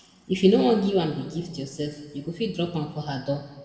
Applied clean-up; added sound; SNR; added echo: none; none; none; reverberation time 1.4 s.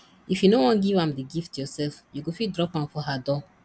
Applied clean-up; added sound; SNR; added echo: none; none; none; none.